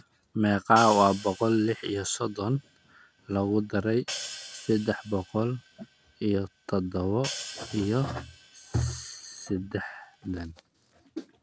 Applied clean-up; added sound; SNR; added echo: none; Hi-hat; 15 dB; none.